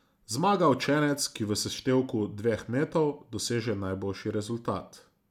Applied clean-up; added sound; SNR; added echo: none; none; none; none.